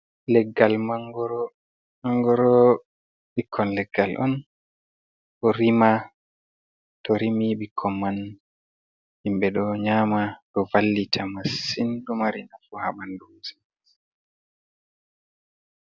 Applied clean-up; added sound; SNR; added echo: none; none; none; none.